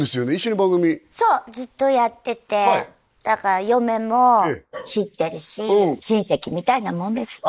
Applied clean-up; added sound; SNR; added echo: neural mask model Resemble Enhance denoiser.